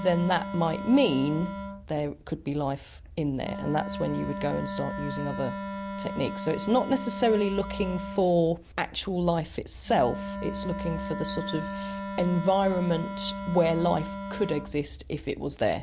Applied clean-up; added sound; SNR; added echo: none; Wind instrument, woodwind instrument; 8 dB; none.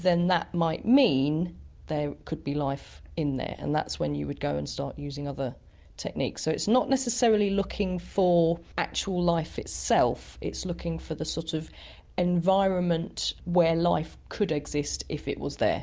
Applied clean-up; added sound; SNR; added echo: none; none; none; none.